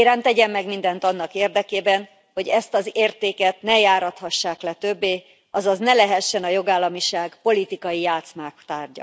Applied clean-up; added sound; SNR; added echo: none; none; none; none.